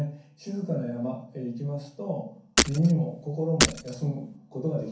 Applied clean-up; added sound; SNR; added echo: none; Shatter; -2 dB; reverberation time 0.6 s.